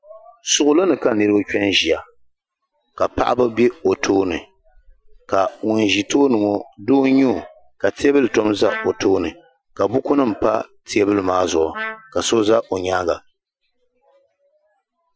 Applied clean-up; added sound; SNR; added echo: classical method Wiener filter.